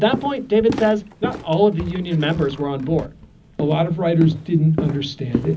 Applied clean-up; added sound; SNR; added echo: none; Walk, footsteps; 10 dB; reverberation time 0.4 s.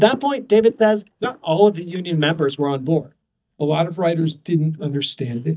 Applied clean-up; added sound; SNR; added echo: neural mask model DeepFilterNet 3.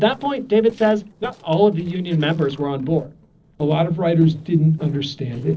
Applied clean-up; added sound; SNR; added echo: neural separator model SepFormer DNS4.